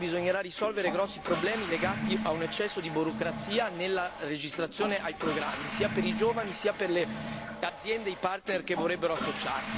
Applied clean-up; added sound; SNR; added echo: none; Toilet flush / Water; 6 dB; none.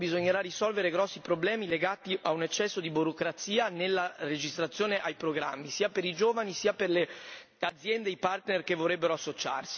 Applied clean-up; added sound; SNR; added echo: none; none; none; none.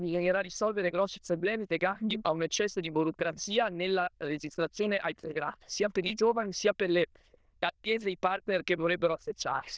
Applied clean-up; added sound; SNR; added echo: neural diffusion model UNIVERSE++.